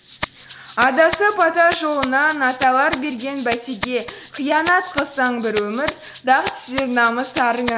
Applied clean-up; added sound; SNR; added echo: none; Rattle (instrument); 13 dB; none.